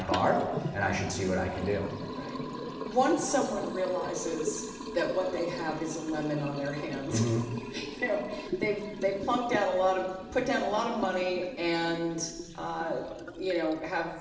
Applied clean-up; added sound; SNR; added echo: none; Liquid; 8 dB; reverberation time 1.0 s.